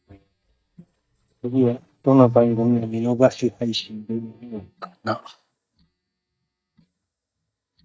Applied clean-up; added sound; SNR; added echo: neural mask model DeepFilterNet 3.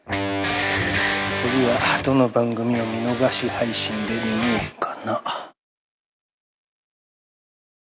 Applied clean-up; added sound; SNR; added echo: none; none; none; none.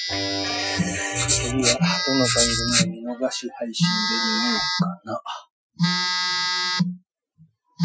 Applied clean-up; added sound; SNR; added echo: classical method Wiener filter.